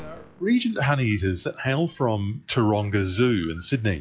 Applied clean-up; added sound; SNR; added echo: classical method log-MMSE.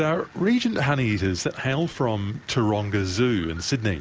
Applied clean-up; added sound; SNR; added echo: none; none; none; none.